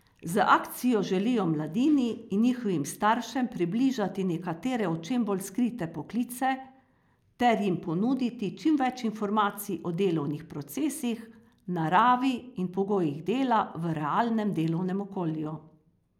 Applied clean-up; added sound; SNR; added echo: none; none; none; none.